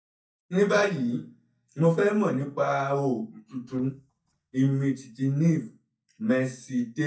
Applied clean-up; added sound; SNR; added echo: neural mask model DeepFilterNet 3.